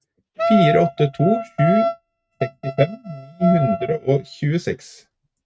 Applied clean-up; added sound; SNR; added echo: neural mask model RNNoise.